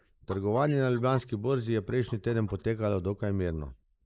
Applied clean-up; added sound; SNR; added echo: neural mask model Resemble Enhance denoiser.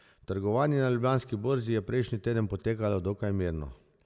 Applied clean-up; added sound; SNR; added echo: none; none; none; none.